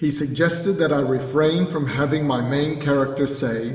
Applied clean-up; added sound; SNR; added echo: none; none; none; reverberation time 3.0 s.